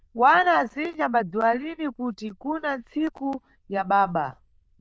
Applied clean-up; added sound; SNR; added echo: neural diffusion model UNIVERSE++.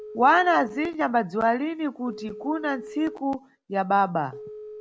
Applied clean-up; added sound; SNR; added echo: none; Telephone; 17 dB; none.